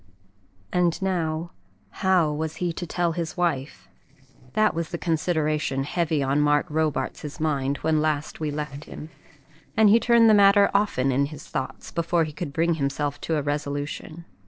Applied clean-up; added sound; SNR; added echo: neural separator model SepFormer DNS4.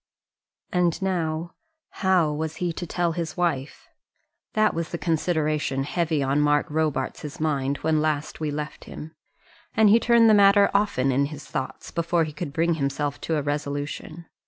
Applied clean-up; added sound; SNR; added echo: none; none; none; none.